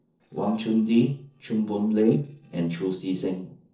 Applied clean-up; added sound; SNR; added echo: neural separator model SepFormer DNS4.